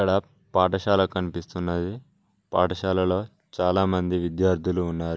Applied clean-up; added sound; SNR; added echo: none; none; none; none.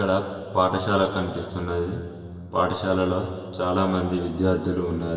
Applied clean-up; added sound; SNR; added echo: none; none; none; reverberation time 2.6 s.